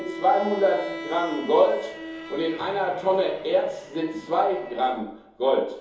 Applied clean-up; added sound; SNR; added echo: none; Bowed string instrument; 15 dB; reverberation time 2.8 s.